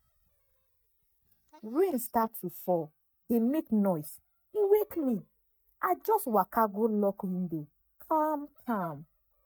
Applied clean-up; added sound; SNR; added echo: neural mask model DeepFilterNet 3.